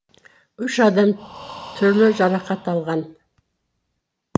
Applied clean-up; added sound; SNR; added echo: none; Breathing; 19 dB; none.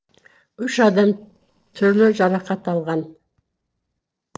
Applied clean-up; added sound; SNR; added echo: neural separator model SepFormer DNS4.